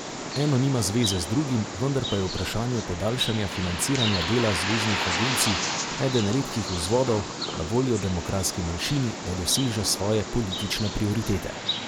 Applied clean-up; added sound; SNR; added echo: none; Bird; 5 dB; none.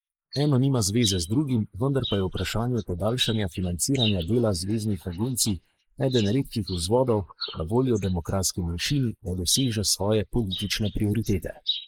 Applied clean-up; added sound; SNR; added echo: neural mask model Resemble Enhance denoiser.